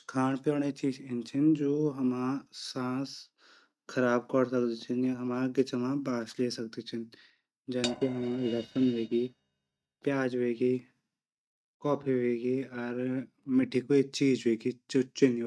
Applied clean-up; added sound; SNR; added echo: neural mask model RNNoise.